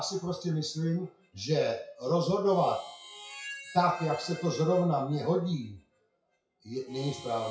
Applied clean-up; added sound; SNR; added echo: classical method WPE with log-MMSE.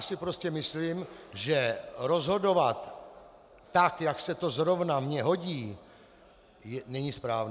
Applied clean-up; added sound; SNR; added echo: none; none; none; none.